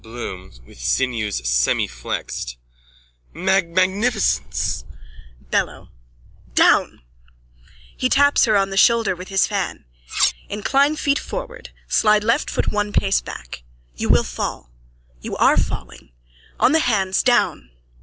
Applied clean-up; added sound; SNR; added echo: neural separator model SepFormer DNS4.